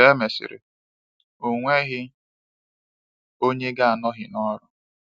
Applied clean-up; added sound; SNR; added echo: none; none; none; none.